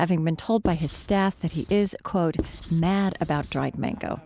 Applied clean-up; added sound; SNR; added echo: none; Writing; 11 dB; none.